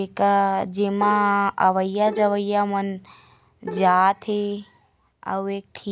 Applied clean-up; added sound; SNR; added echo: none; Bowed string instrument; 14 dB; none.